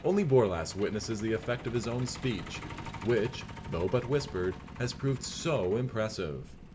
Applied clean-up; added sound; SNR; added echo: none; Truck; 13 dB; none.